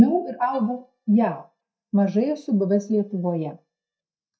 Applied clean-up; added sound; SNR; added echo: neural mask model DeepFilterNet 3.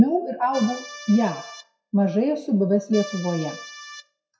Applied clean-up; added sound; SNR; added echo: classical method WPE with log-MMSE.